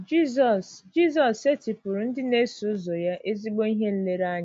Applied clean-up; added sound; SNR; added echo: none; none; none; none.